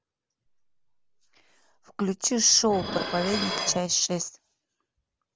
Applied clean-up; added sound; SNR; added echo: none; Dishes, pots, and pans; 7 dB; none.